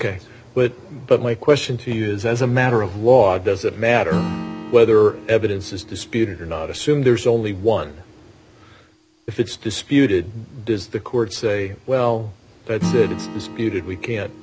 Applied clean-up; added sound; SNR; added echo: none; Acoustic guitar / Strum; 14 dB; none.